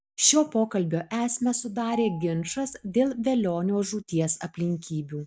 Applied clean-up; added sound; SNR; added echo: none; Marimba, xylophone; 18 dB; none.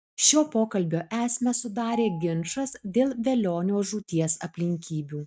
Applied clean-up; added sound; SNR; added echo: neural mask model RNNoise.